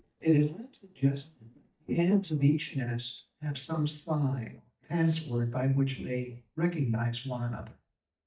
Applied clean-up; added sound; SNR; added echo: neural mask model DeepFilterNet 3.